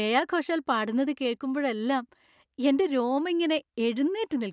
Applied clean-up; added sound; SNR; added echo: none; none; none; none.